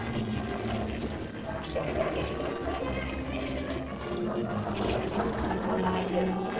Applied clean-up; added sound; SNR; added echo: neural separator model SepFormer DNS4.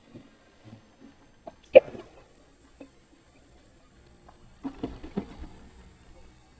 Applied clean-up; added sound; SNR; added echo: neural mask model DeepFilterNet 3.